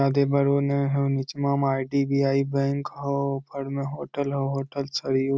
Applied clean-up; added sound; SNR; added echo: none; none; none; none.